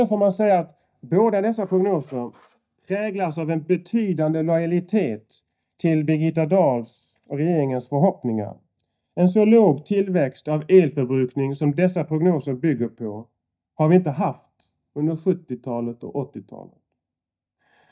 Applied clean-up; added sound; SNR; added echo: neural mask model DeepFilterNet 3.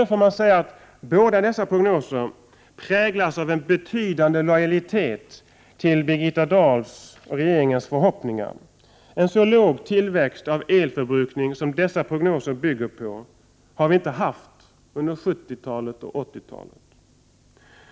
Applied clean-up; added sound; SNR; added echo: none; none; none; none.